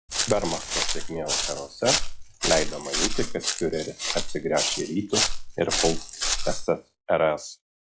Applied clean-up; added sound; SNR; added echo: classical method log-MMSE.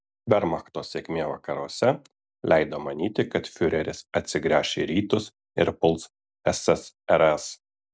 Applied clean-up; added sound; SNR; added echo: none; none; none; none.